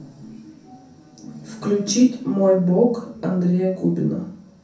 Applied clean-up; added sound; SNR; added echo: none; none; none; reverberation time 0.5 s.